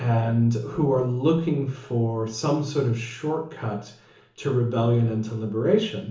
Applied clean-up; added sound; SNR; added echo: none; none; none; reverberation time 0.8 s.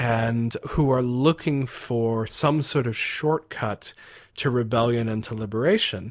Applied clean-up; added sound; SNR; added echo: none; none; none; none.